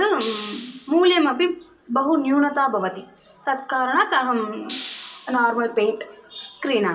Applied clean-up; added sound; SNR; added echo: none; Hiss; 12 dB; reverberation time 0.2 s.